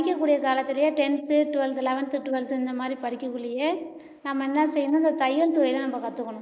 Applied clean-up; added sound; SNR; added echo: neural mask model Resemble Enhance denoiser.